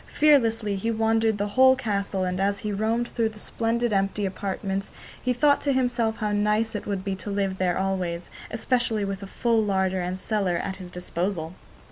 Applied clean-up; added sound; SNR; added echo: none; none; none; none.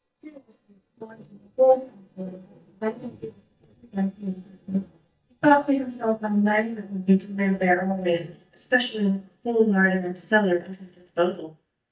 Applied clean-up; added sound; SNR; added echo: neural mask model DeepFilterNet 3.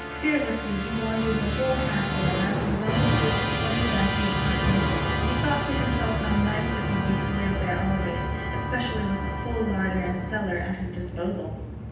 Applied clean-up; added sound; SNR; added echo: none; Musical instrument; -2 dB; reverberation time 0.9 s.